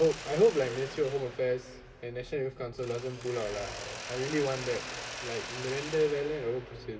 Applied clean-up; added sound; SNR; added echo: none; Mechanisms; 11 dB; reverberation time 2.3 s.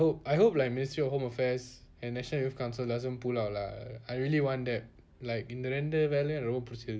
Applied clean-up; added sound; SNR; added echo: none; none; none; none.